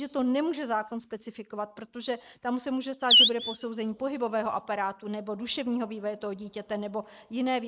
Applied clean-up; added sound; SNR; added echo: neural mask model Resemble Enhance denoiser.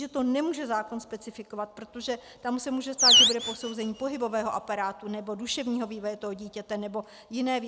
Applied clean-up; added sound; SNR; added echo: none; Animal; -5 dB; none.